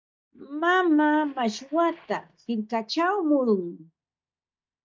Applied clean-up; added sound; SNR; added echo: neural mask model DeepFilterNet 3.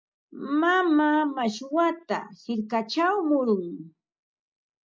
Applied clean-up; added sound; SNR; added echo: none; none; none; none.